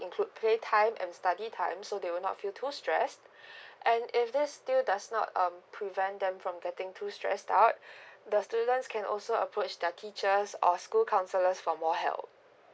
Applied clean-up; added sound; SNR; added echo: none; none; none; none.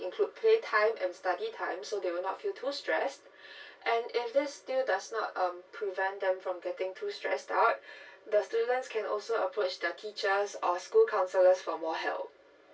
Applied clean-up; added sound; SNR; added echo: none; none; none; reverberation time 0.2 s.